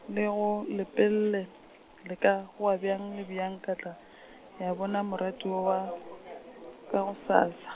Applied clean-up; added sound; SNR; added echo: none; none; none; none.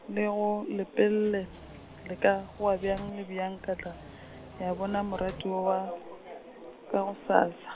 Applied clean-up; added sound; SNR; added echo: none; Engine / Mechanisms; 16 dB; none.